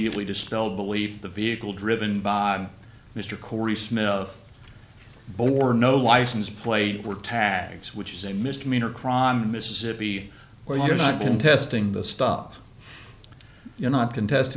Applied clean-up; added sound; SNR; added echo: none; none; none; none.